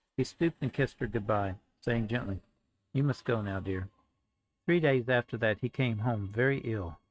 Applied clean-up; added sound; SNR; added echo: neural mask model RNNoise.